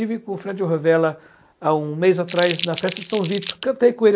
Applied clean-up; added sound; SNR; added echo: none; Crumpling, crinkling; 11 dB; none.